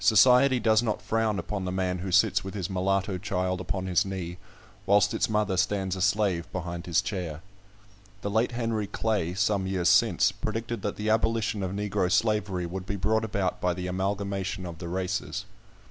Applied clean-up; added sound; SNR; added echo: none; none; none; none.